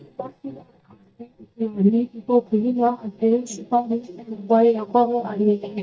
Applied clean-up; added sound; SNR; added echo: neural mask model DeepFilterNet 3.